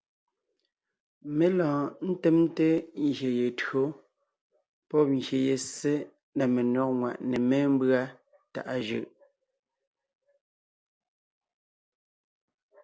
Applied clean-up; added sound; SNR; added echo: none; none; none; none.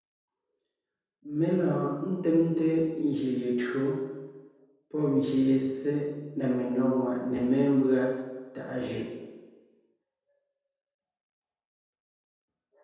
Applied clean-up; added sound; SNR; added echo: none; none; none; reverberation time 1.2 s.